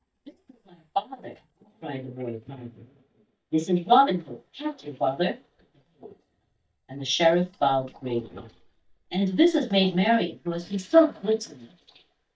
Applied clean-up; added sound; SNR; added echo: neural mask model DeepFilterNet 3.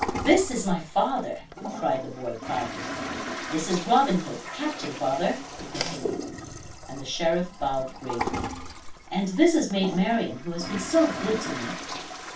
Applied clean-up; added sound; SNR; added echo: none; Toilet flush; 8 dB; reverberation time 0.2 s.